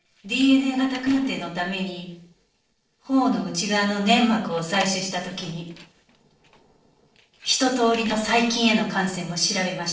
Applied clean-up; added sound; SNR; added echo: neural separator model SepFormer DNS4.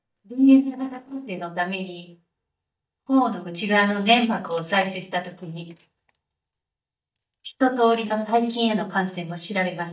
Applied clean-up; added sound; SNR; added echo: neural mask model DeepFilterNet 3.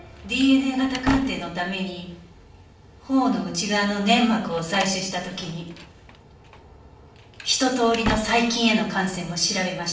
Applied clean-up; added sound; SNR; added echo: none; Slam; 13 dB; reverberation time 0.6 s.